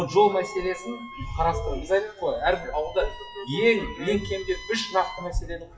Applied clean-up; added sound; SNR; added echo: classical method WPE with log-MMSE.